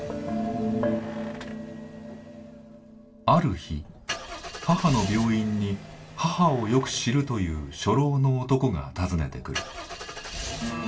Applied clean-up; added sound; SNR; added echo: none; Engine starting / Car; 13 dB; reverberation time 0.2 s.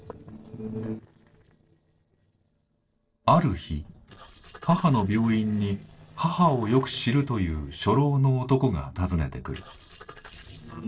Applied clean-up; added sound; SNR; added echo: neural separator model SepFormer DNS4.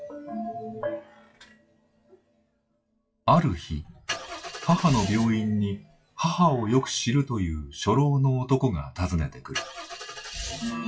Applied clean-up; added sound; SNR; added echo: classical method WPE with log-MMSE.